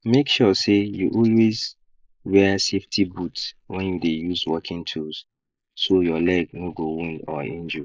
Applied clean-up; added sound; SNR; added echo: neural mask model Resemble Enhance denoiser.